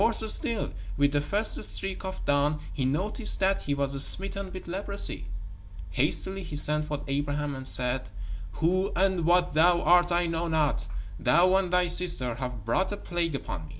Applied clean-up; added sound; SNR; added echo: none; none; none; none.